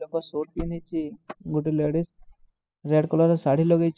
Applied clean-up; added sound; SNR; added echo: classical method spectral subtraction.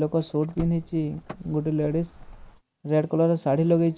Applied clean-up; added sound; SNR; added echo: none; Car; 19 dB; none.